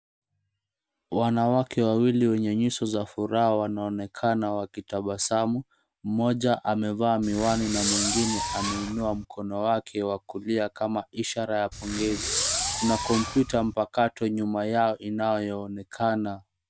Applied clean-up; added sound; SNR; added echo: none; Fireworks; 3 dB; none.